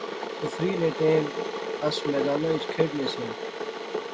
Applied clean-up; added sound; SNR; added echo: none; Boiling / Water; 2 dB; none.